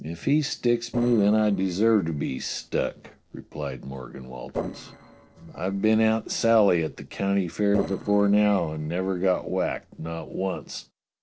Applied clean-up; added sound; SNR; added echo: neural separator model SepFormer DNS4.